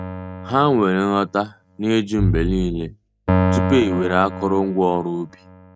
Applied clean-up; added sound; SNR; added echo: neural mask model RNNoise.